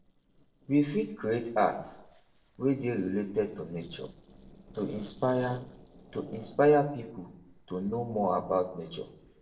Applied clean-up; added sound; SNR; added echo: neural separator model SepFormer DNS4.